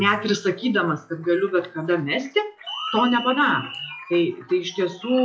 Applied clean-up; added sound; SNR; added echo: classical method log-MMSE.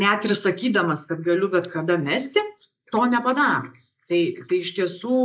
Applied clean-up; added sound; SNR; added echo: neural mask model Resemble Enhance denoiser.